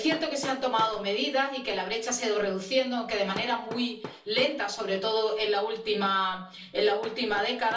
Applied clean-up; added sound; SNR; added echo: none; Hammer; 17 dB; reverberation time 0.3 s.